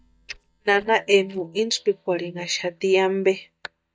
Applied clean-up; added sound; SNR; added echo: neural mask model DeepFilterNet 3.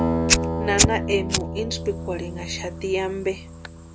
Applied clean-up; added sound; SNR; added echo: none; Acoustic guitar + Fire; -3 dB; none.